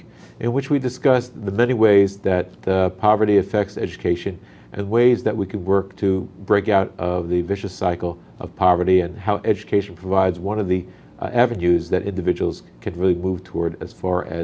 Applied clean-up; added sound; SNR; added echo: none; none; none; none.